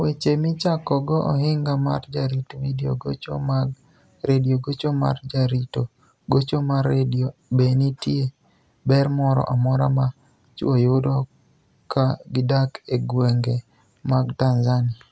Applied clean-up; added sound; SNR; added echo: none; none; none; none.